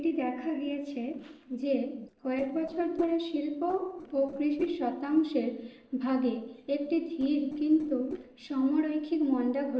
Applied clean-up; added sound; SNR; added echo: neural separator model SepFormer DNS4.